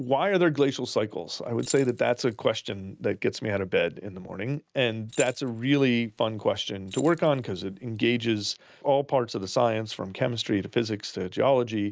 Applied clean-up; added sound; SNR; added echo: neural mask model RNNoise.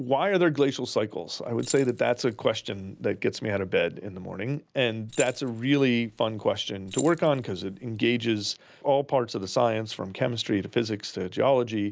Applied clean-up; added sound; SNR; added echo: neural mask model Resemble Enhance denoiser.